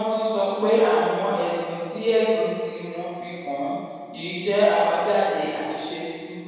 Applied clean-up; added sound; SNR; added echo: none; none; none; reverberation time 1.9 s.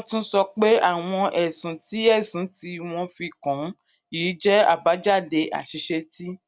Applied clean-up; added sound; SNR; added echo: none; none; none; none.